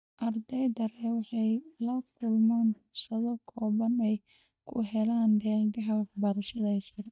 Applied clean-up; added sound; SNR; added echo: neural mask model DeepFilterNet 3.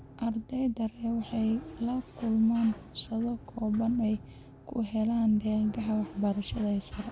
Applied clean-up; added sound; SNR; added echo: none; Sliding door; 19 dB; none.